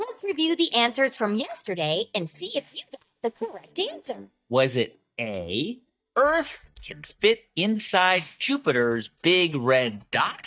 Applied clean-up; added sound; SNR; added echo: neural mask model DeepFilterNet 3.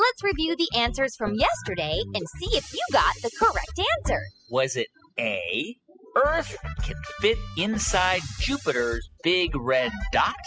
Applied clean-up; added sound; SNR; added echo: classical method spectral subtraction.